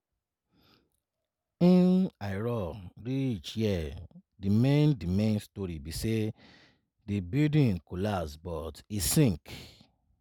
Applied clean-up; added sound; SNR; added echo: none; none; none; none.